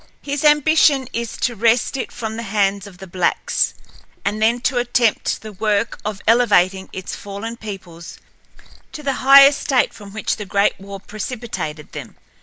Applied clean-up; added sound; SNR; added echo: none; Liquid; 18 dB; none.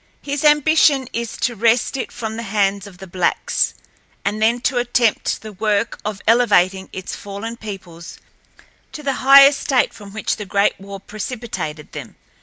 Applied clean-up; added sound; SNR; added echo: none; none; none; none.